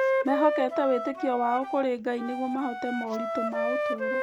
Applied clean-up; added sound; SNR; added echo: none; Wind instrument, woodwind instrument; 2 dB; none.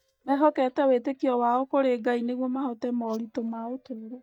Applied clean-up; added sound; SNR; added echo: neural mask model DeepFilterNet 3.